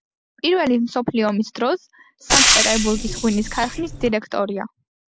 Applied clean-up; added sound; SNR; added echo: none; Frying (food); -2 dB; none.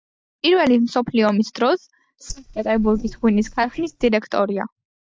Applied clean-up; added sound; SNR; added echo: neural mask model DeepFilterNet 3.